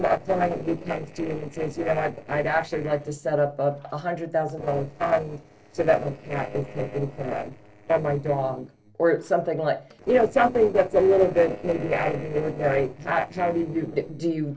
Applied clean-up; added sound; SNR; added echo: neural separator model SepFormer DNS4.